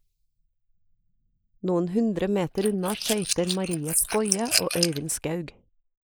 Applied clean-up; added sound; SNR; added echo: neural mask model Resemble Enhance denoiser.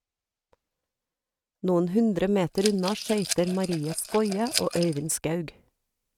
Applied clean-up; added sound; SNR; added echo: neural mask model RNNoise.